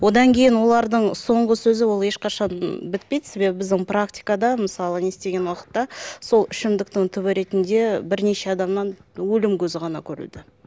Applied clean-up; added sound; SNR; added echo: none; none; none; none.